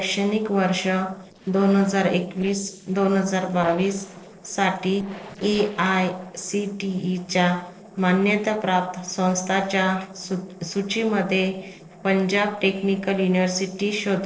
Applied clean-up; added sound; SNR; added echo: neural separator model SepFormer DNS4.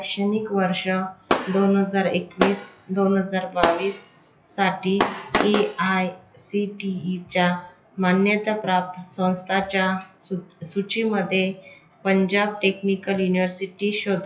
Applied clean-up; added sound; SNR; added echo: classical method WPE with log-MMSE.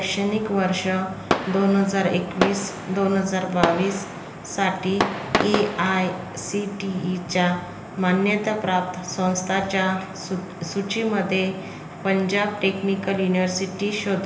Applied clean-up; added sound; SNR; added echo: none; Fireworks; 9 dB; reverberation time 0.8 s.